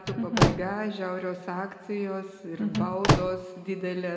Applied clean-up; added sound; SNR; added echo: none; Slam / Microwave oven; -5 dB; reverberation time 1.8 s.